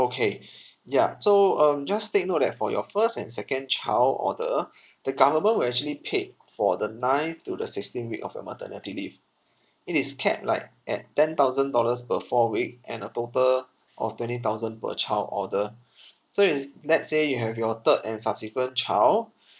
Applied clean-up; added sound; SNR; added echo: none; none; none; none.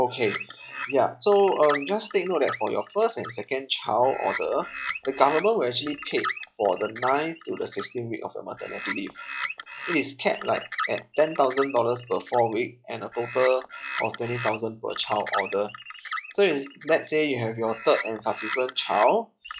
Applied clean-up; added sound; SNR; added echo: classical method log-MMSE.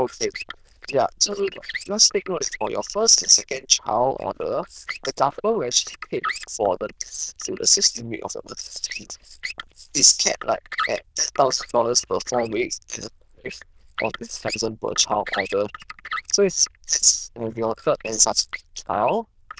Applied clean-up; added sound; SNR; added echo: neural diffusion model UNIVERSE++.